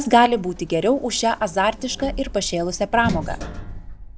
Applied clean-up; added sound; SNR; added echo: none; Sliding door; 11 dB; none.